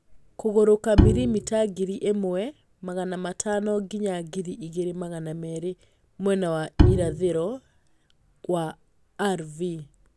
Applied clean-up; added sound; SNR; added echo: none; Bowed string instrument; -4 dB; none.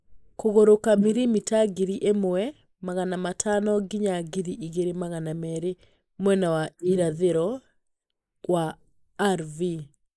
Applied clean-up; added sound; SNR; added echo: neural mask model Resemble Enhance denoiser.